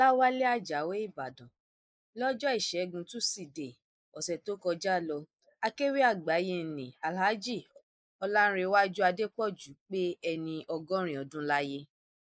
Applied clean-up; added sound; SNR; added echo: neural mask model Resemble Enhance denoiser.